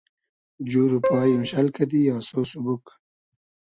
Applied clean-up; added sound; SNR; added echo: none; Keyboard (musical); 2 dB; none.